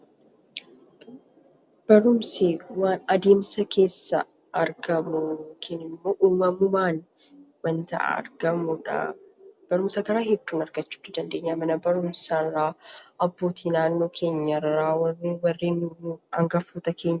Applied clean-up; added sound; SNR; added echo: none; none; none; none.